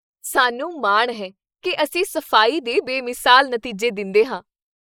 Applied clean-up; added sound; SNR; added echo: neural mask model Resemble Enhance denoiser.